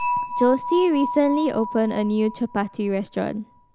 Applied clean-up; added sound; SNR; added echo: none; Dishes, pots, and pans / Chink, clink; 8 dB; none.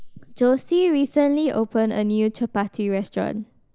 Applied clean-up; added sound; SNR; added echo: neural mask model Resemble Enhance denoiser.